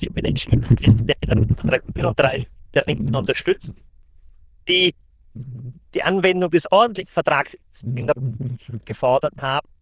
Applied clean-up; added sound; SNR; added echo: neural diffusion model UNIVERSE++.